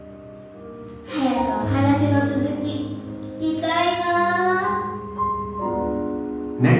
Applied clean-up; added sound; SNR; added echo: none; none; none; reverberation time 1.3 s.